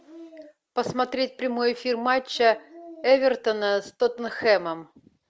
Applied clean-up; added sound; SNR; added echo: none; none; none; none.